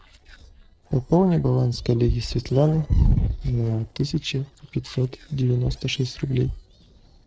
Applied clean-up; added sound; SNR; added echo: neural separator model SepFormer DNS4.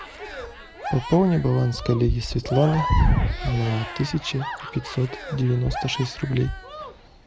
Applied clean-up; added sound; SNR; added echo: none; Crowd / Cheering; 11 dB; none.